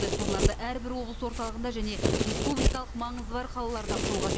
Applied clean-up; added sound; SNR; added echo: none; Domestic sounds, home sounds; -4 dB; none.